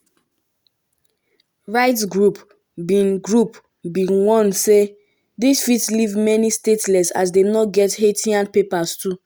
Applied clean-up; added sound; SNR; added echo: none; none; none; none.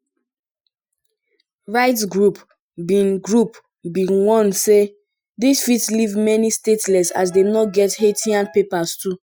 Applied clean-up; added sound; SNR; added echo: classical method Wiener filter.